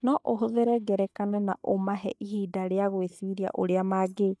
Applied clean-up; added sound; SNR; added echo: neural mask model DeepFilterNet 3.